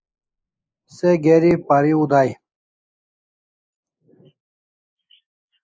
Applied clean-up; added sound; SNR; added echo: neural mask model Resemble Enhance denoiser.